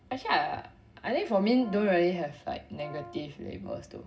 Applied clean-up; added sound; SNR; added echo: none; Brass instrument; 19 dB; reverberation time 0.4 s.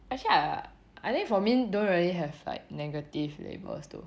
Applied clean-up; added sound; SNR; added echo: none; none; none; none.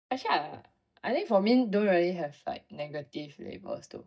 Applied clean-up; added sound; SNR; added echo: neural mask model DeepFilterNet 3.